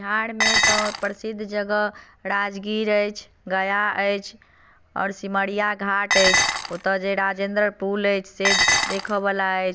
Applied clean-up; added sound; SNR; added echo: none; Dishes, pots, and pans; -3 dB; none.